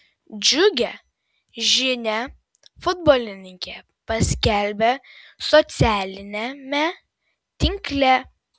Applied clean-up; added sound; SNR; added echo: none; none; none; none.